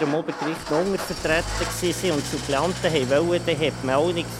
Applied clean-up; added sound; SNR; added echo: none; Idling / Engine starting; 7 dB; none.